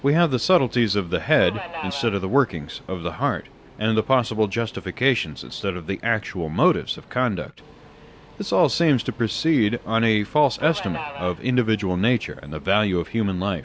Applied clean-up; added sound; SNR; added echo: none; Subway, metro, underground; 18 dB; none.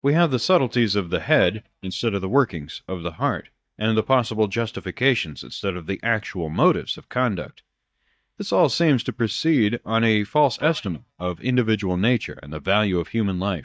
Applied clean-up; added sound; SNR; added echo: neural mask model DeepFilterNet 3.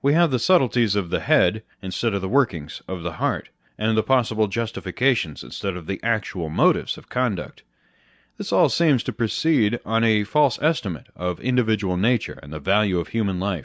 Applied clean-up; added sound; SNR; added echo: none; none; none; none.